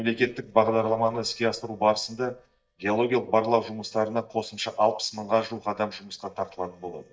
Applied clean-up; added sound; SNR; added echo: neural mask model DeepFilterNet 3.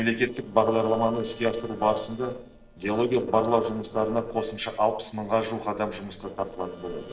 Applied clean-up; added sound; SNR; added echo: neural separator model SepFormer DNS4.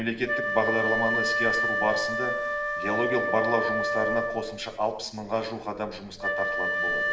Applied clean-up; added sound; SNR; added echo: none; Wind instrument, woodwind instrument; -1 dB; reverberation time 1.3 s.